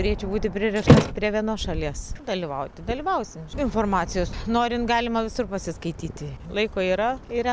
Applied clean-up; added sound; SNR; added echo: none; Thump, thud; -3 dB; none.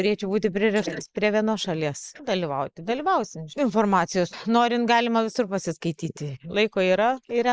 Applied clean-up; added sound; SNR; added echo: neural mask model Resemble Enhance denoiser.